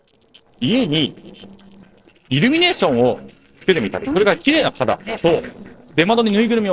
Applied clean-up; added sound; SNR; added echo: neural separator model SepFormer DNS4.